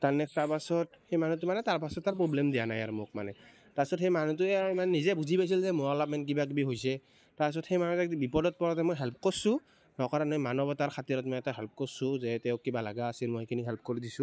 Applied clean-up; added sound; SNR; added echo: neural mask model Resemble Enhance denoiser.